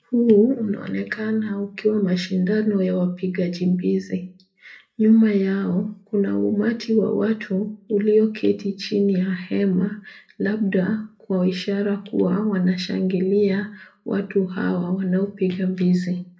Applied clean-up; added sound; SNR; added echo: none; none; none; reverberation time 0.3 s.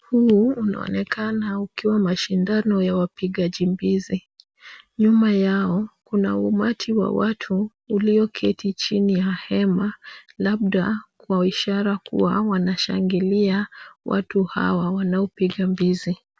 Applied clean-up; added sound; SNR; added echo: none; none; none; none.